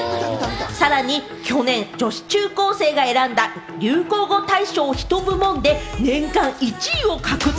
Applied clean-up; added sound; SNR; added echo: none; none; none; none.